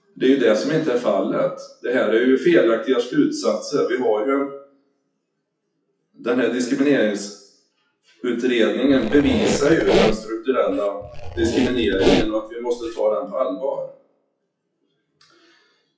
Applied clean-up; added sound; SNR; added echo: classical method WPE with log-MMSE.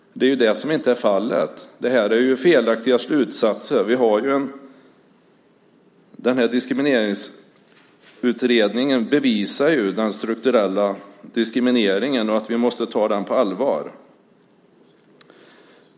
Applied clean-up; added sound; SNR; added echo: none; none; none; none.